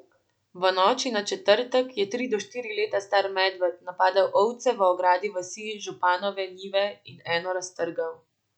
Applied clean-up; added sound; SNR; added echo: none; none; none; none.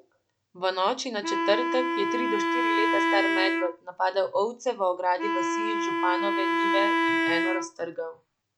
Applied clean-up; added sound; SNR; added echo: none; Wind instrument, woodwind instrument; -2 dB; none.